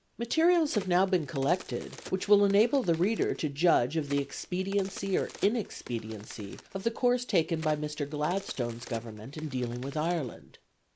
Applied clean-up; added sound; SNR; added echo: none; Crack; 20 dB; none.